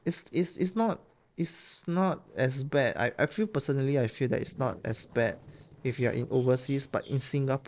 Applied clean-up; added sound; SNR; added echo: neural separator model SepFormer DNS4.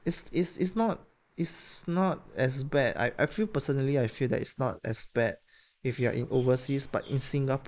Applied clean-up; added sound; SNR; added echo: neural mask model Resemble Enhance denoiser.